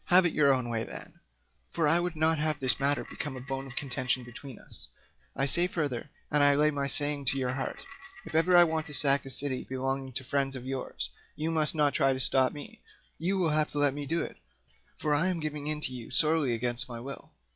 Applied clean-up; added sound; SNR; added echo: classical method log-MMSE.